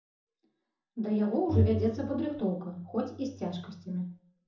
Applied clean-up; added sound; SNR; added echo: none; Bowed string instrument; 2 dB; reverberation time 0.7 s.